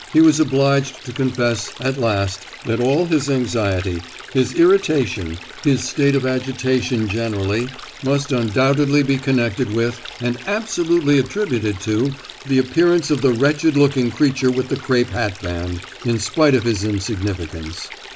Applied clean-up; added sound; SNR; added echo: none; Stream; 18 dB; none.